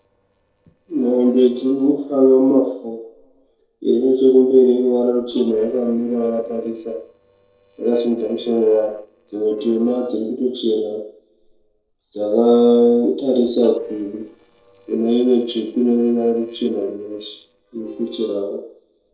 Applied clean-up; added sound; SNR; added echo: neural separator model SepFormer DNS4.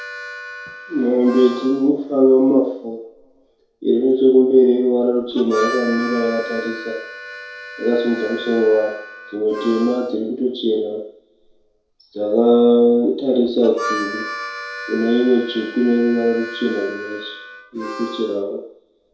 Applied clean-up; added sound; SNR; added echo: none; Harmonica; 14 dB; reverberation time 0.6 s.